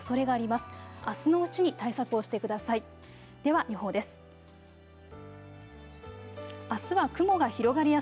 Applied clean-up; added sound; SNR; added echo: none; none; none; none.